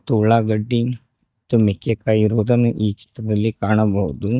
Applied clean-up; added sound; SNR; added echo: neural mask model DeepFilterNet 3.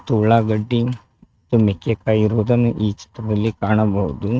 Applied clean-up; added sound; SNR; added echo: neural mask model RNNoise.